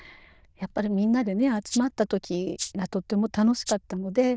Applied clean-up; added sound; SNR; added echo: neural diffusion model UNIVERSE++.